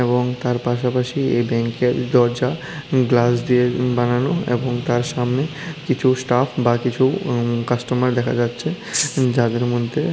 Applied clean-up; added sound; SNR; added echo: none; Rattle (instrument); 4 dB; none.